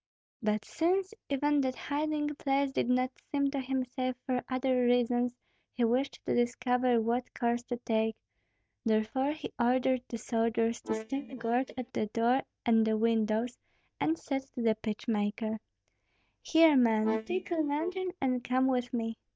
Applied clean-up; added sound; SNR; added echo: neural mask model DeepFilterNet 3.